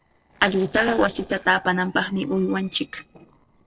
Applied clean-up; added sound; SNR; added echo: neural separator model SepFormer DNS4.